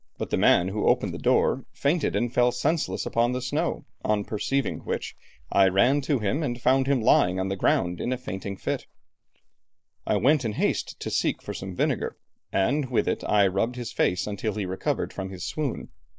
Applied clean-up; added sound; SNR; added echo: neural mask model Resemble Enhance denoiser.